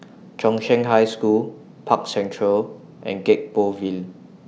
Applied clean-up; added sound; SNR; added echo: none; none; none; none.